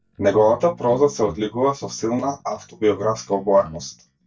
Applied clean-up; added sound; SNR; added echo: neural mask model DeepFilterNet 3.